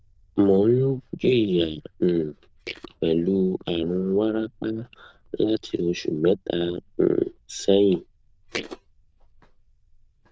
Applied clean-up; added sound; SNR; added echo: neural diffusion model UNIVERSE++.